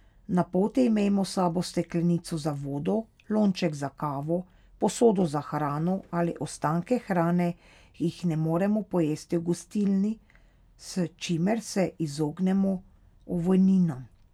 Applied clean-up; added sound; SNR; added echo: none; none; none; none.